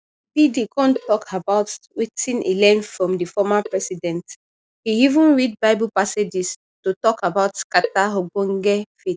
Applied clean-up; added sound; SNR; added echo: neural mask model DeepFilterNet 3.